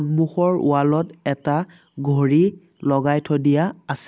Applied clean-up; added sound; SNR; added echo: none; none; none; none.